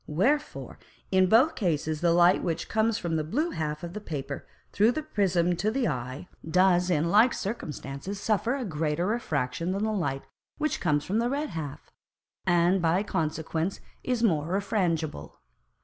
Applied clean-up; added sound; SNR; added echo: none; none; none; none.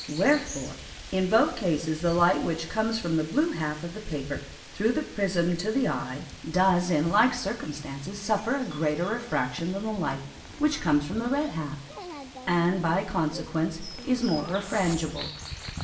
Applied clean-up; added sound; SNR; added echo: none; Bird vocalization, bird call, bird song; 15 dB; reverberation time 0.7 s.